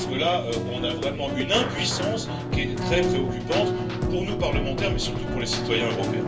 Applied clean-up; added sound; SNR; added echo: none; Keyboard (musical); -1 dB; reverberation time 0.3 s.